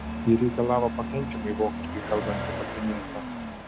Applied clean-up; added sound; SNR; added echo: none; Engine starting / Accelerating, revving, vroom / Motor vehicle (road); 5 dB; none.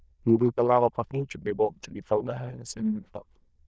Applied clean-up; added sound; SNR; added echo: neural diffusion model UNIVERSE++.